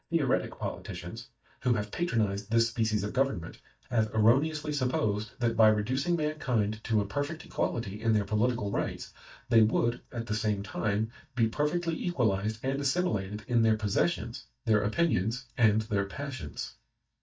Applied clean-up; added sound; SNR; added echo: neural mask model DeepFilterNet 3.